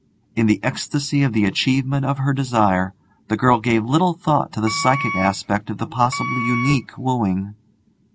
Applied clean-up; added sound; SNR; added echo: none; Wind instrument, woodwind instrument; 8 dB; none.